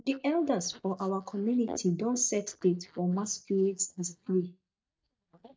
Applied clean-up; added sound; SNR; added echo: neural mask model DeepFilterNet 3.